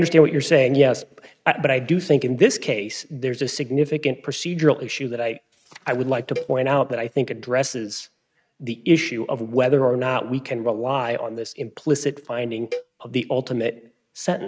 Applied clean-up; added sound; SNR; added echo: neural mask model RNNoise.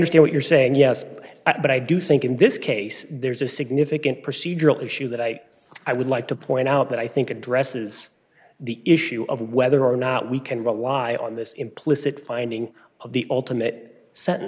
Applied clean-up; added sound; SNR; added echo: neural mask model Resemble Enhance denoiser.